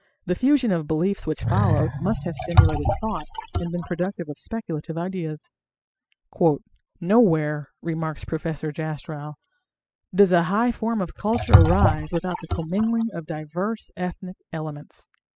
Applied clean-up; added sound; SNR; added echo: classical method spectral subtraction.